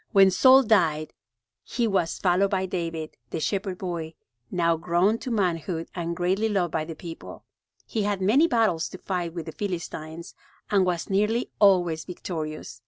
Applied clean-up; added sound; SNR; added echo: none; none; none; none.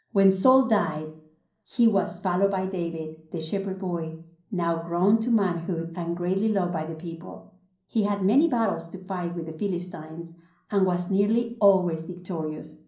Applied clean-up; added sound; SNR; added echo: none; none; none; reverberation time 0.6 s.